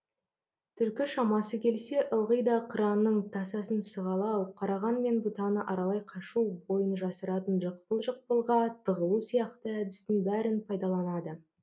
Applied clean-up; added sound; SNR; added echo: none; none; none; none.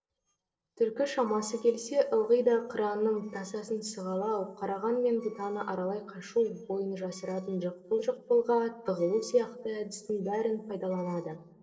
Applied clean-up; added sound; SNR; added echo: neural separator model SepFormer DNS4.